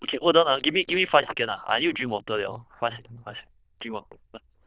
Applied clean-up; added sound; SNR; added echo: neural diffusion model UNIVERSE++.